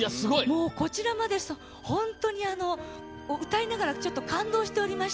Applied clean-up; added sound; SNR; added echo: none; none; none; none.